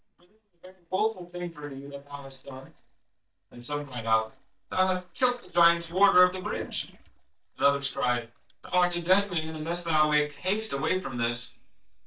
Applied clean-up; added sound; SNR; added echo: neural mask model DeepFilterNet 3.